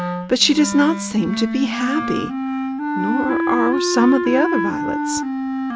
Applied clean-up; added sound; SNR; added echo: none; Wind instrument, woodwind instrument; 2 dB; none.